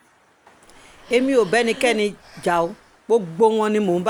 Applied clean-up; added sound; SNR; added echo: none; Breathing; 18 dB; none.